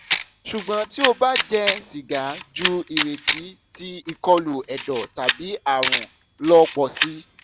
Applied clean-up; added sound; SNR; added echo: none; Camera; 5 dB; none.